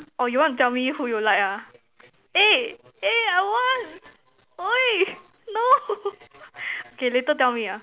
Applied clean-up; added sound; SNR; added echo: none; none; none; none.